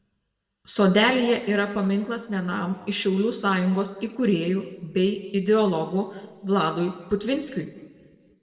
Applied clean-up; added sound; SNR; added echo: none; none; none; reverberation time 1.6 s.